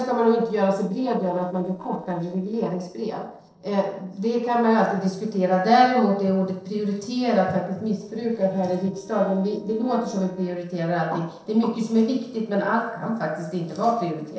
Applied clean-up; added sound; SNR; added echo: neural separator model SepFormer DNS4.